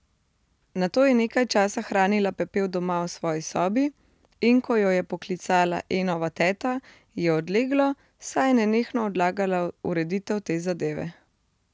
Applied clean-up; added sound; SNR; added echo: none; none; none; none.